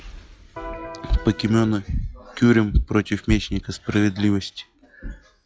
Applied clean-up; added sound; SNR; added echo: classical method log-MMSE.